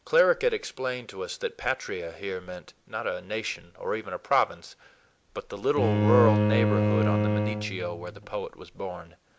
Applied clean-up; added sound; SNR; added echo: none; Bowed string instrument; -3 dB; none.